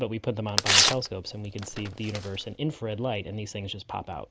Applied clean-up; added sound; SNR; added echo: none; Tearing; -5 dB; none.